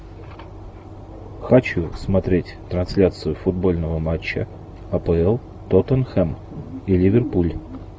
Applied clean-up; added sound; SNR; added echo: none; none; none; none.